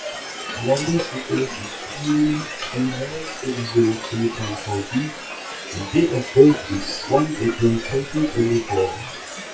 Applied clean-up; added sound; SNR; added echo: classical method WPE with log-MMSE.